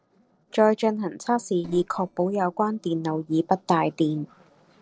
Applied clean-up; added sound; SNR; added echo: neural separator model SepFormer DNS4.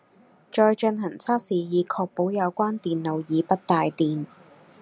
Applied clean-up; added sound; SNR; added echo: none; none; none; none.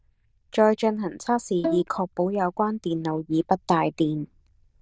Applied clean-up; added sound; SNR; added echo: neural diffusion model UNIVERSE++.